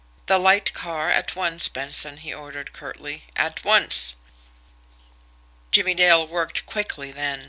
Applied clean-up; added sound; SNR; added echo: none; none; none; none.